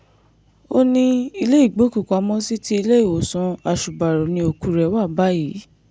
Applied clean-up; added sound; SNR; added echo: none; none; none; none.